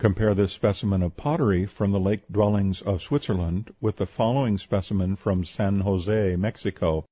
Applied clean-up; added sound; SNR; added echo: none; none; none; none.